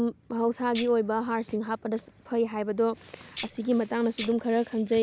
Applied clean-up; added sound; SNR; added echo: none; Tambourine; 16 dB; none.